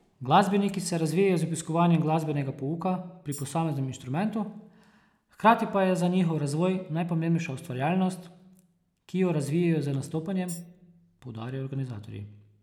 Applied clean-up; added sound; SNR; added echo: none; Tambourine; 16 dB; none.